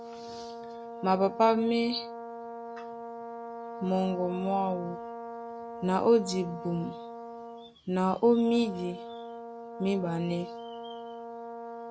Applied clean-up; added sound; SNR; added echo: none; Brass instrument; 10 dB; none.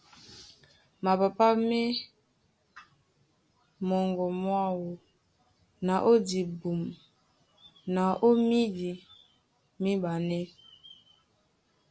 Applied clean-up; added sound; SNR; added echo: none; none; none; none.